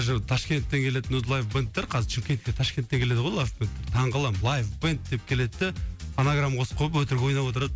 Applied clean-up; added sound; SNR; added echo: none; none; none; none.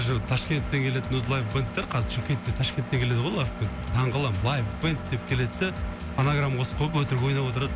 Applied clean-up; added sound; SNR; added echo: none; Engine; 11 dB; none.